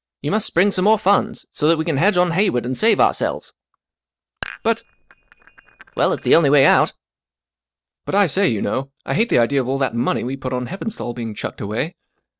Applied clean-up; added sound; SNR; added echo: neural separator model SepFormer DNS4.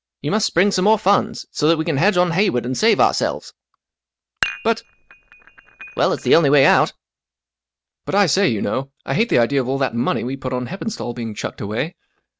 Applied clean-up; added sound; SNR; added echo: none; Dishes, pots, and pans; 12 dB; none.